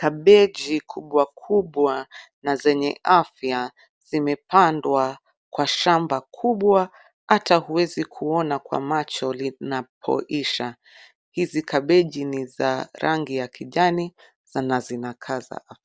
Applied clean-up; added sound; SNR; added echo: none; none; none; none.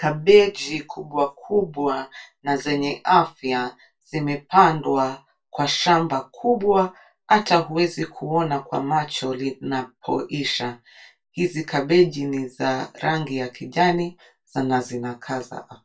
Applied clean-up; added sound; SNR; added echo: none; none; none; reverberation time 0.2 s.